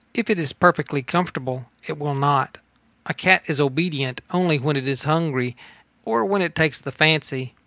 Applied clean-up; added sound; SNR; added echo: none; none; none; none.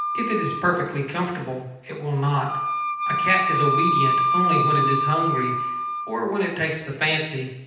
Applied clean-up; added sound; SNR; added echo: none; Wind instrument, woodwind instrument; 0 dB; reverberation time 0.9 s.